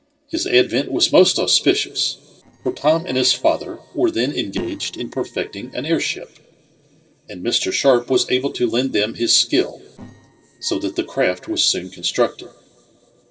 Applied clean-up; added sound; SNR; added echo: neural separator model SepFormer DNS4.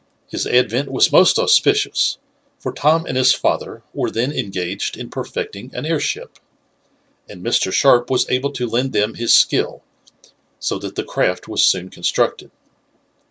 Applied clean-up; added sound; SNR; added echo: none; none; none; none.